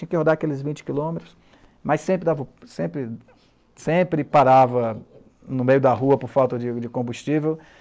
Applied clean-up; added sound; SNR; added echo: none; none; none; none.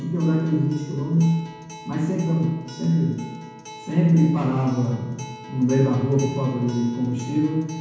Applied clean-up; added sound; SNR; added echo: none; Acoustic guitar; 18 dB; reverberation time 1.2 s.